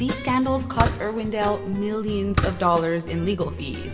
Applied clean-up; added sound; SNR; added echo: none; Fireworks; 6 dB; reverberation time 0.9 s.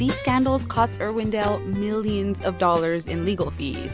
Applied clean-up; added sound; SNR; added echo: none; none; none; none.